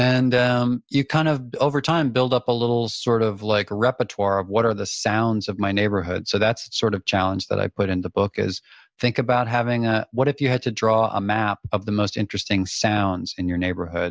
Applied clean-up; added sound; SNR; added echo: none; none; none; none.